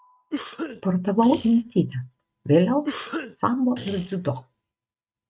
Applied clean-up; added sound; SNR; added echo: neural mask model RNNoise.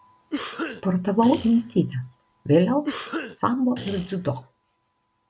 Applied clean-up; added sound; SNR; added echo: none; Cough; 11 dB; none.